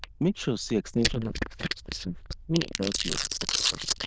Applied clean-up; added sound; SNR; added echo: neural diffusion model UNIVERSE++.